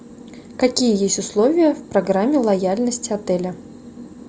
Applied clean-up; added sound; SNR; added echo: none; none; none; none.